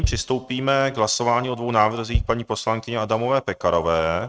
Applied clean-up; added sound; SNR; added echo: neural mask model RNNoise.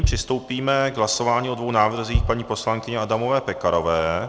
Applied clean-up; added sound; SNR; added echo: none; Bass drum; 7 dB; none.